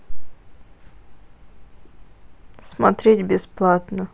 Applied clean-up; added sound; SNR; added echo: none; none; none; none.